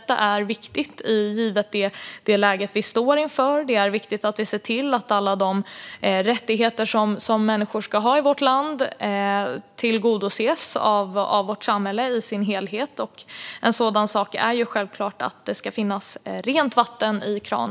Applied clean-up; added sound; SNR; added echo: none; none; none; none.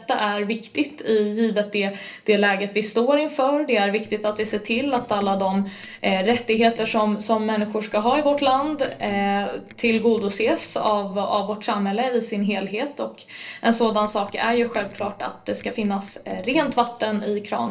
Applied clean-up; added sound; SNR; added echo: neural separator model SepFormer DNS4.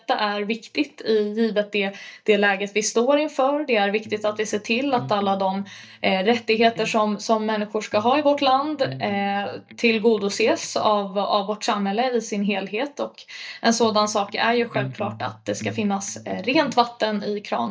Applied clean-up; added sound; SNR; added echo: neural mask model DeepFilterNet 3.